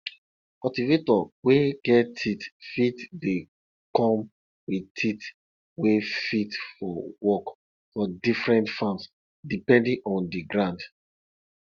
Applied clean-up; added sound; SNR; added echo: none; none; none; none.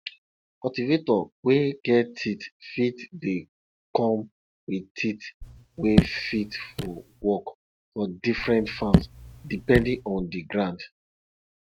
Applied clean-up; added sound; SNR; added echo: neural mask model RNNoise.